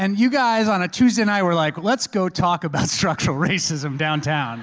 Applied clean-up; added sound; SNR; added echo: none; none; none; none.